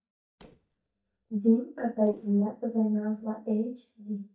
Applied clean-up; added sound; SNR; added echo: neural mask model DeepFilterNet 3.